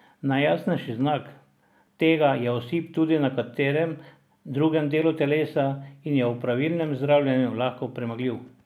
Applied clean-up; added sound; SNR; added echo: none; none; none; none.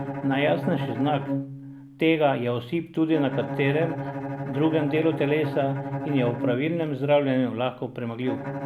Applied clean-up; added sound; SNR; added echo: none; Bowed string instrument; 7 dB; none.